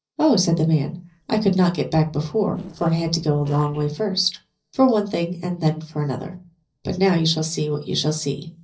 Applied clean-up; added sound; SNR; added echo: neural separator model SepFormer DNS4.